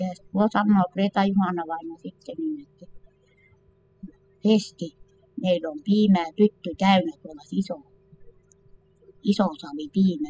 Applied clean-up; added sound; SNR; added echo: classical method spectral subtraction.